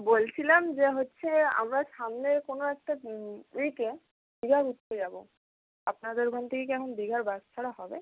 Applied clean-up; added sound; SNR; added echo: none; none; none; none.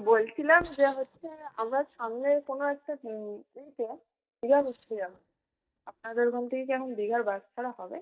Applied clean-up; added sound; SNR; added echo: neural mask model DeepFilterNet 3.